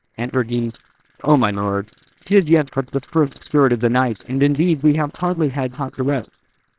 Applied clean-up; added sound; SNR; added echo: neural separator model SepFormer WHAMR!.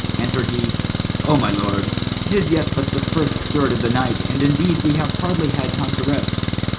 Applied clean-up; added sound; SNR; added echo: none; Engine; 0 dB; reverberation time 0.4 s.